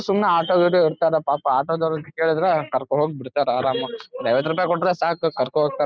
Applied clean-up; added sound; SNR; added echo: none; none; none; none.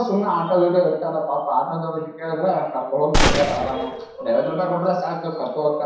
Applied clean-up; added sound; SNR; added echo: none; Gunshot, gunfire; 0 dB; reverberation time 0.7 s.